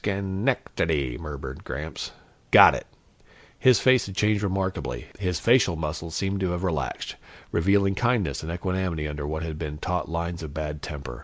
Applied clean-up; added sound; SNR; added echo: none; none; none; none.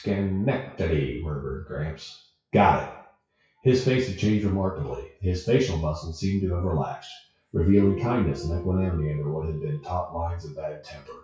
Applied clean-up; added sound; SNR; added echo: classical method WPE with log-MMSE.